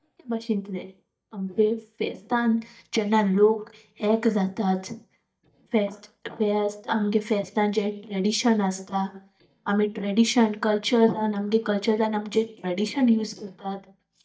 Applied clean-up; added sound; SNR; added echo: neural mask model DeepFilterNet 3.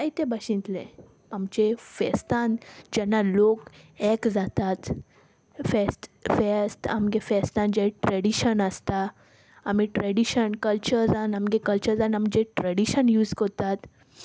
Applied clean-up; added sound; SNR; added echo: none; none; none; none.